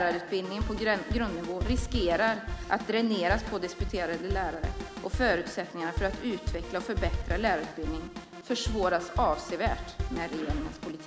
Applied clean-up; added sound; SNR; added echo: none; Drum kit; 4 dB; none.